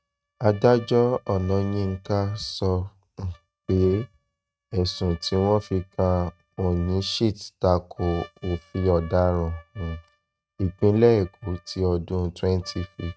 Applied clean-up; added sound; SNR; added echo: neural mask model RNNoise.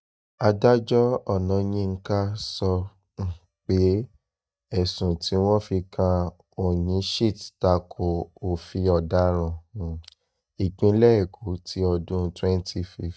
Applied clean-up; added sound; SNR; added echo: neural mask model DeepFilterNet 3.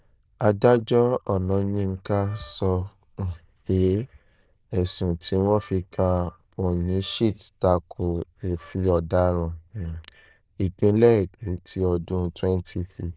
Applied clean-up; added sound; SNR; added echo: neural diffusion model UNIVERSE++.